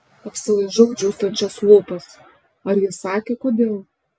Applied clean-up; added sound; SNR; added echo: none; none; none; none.